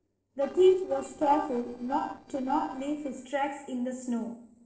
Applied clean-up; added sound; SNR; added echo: neural separator model SepFormer DNS4.